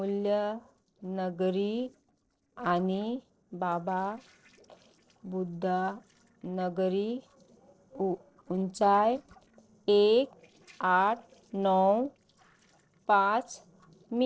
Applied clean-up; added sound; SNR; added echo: neural separator model SepFormer DNS4.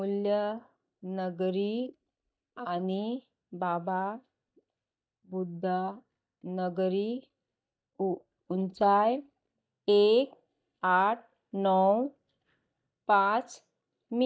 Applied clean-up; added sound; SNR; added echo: neural mask model DeepFilterNet 3.